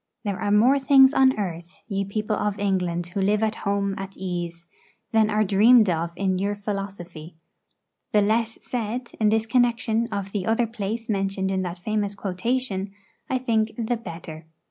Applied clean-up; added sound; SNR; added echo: none; none; none; none.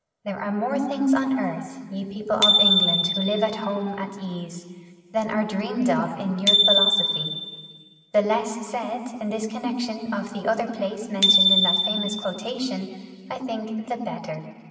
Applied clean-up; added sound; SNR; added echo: none; Bicycle bell; -2 dB; reverberation time 2.0 s.